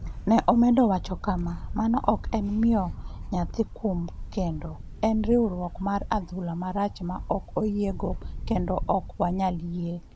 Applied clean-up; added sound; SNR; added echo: none; Camera; 9 dB; none.